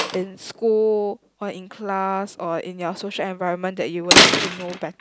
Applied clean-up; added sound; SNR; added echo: none; Slam; -1 dB; none.